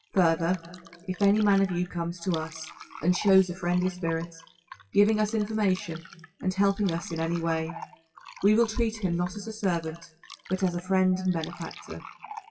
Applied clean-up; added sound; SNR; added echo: classical method WPE with log-MMSE.